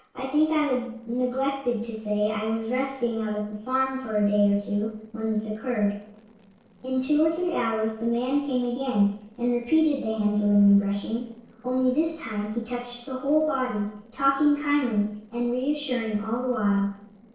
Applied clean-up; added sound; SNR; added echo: neural separator model SepFormer DNS4.